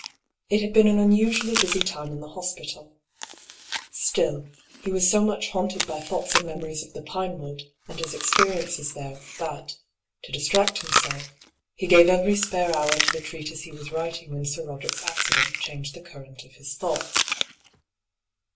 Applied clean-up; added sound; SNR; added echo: none; Chewing, mastication; 5 dB; reverberation time 0.2 s.